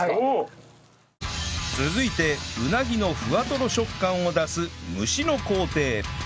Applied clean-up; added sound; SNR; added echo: none; none; none; none.